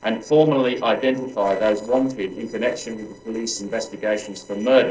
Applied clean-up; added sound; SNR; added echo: neural separator model SepFormer DNS4.